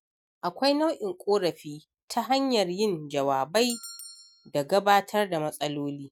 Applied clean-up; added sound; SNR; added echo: neural mask model RNNoise.